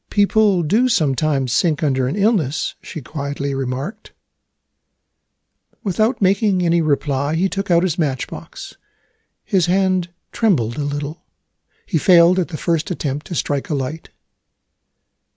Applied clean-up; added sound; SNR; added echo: none; none; none; none.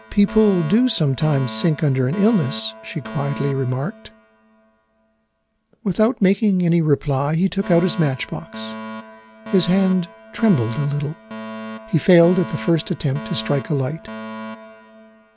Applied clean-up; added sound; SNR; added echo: none; Alarm; 14 dB; none.